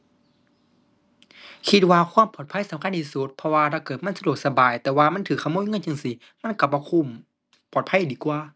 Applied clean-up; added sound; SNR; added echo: none; none; none; none.